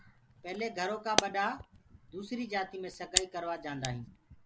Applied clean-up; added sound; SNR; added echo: none; Camera; 2 dB; none.